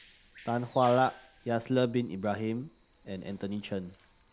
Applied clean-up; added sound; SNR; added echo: none; Bird vocalization, bird call, bird song; 19 dB; none.